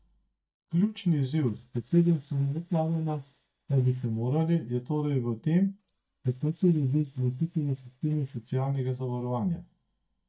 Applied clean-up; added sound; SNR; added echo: neural mask model DeepFilterNet 3.